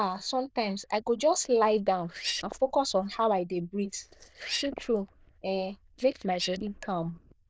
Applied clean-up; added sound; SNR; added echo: neural diffusion model UNIVERSE++.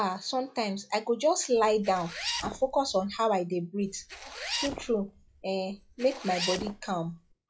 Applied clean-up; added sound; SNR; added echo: classical method log-MMSE.